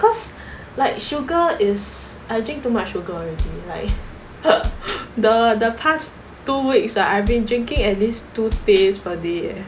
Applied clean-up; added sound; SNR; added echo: none; Bass drum; 7 dB; none.